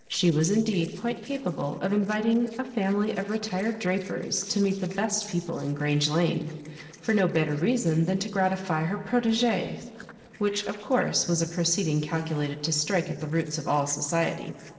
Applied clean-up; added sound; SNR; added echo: neural separator model SepFormer DNS4.